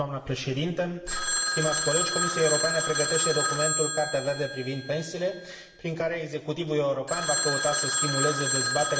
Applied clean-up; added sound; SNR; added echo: none; Telephone; 0 dB; reverberation time 1.0 s.